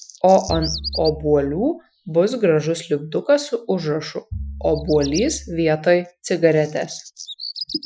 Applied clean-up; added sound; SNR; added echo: classical method Wiener filter.